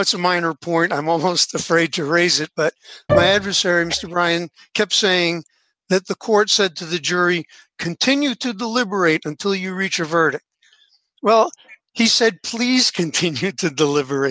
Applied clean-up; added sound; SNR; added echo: none; Bowed string instrument; 2 dB; none.